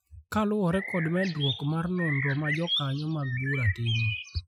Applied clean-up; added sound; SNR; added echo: classical method Wiener filter.